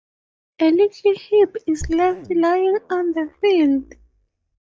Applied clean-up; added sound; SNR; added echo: neural mask model DeepFilterNet 3.